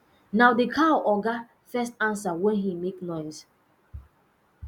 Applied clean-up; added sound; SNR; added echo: none; none; none; none.